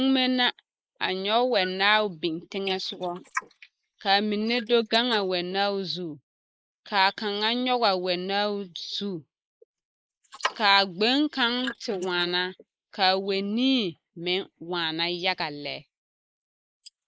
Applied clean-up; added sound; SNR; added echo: neural mask model Resemble Enhance denoiser.